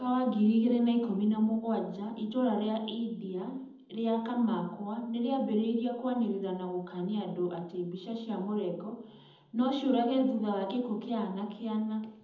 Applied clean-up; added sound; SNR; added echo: none; none; none; reverberation time 0.8 s.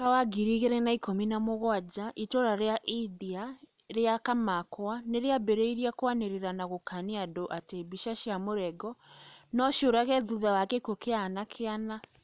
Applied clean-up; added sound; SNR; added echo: none; none; none; none.